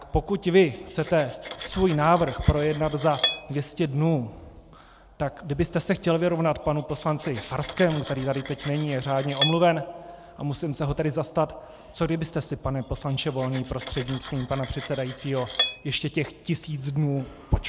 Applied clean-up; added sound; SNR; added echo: none; Cutlery, silverware; 9 dB; none.